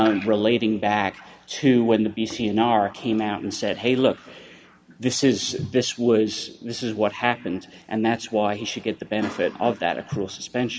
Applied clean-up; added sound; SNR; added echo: none; none; none; none.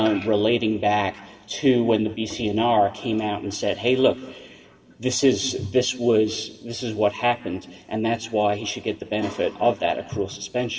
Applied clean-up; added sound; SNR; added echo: none; none; none; reverberation time 1.8 s.